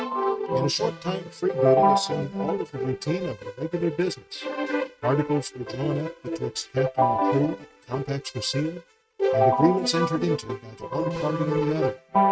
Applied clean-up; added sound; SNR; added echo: neural mask model RNNoise.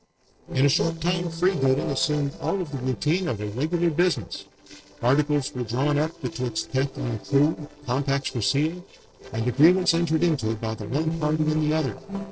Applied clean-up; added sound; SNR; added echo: neural separator model SepFormer DNS4.